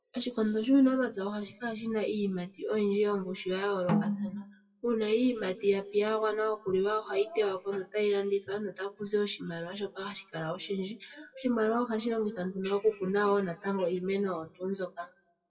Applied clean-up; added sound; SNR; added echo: classical method WPE with log-MMSE.